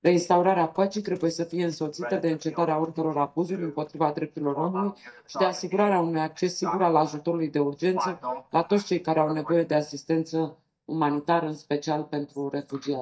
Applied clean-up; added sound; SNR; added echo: neural mask model DeepFilterNet 3.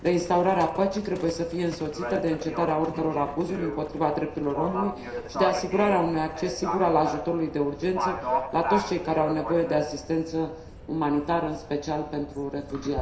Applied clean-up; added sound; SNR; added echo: none; Livestock, farm animals, working animals; 8 dB; reverberation time 0.7 s.